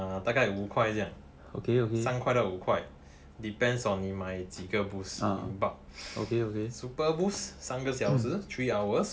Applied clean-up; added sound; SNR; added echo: none; none; none; none.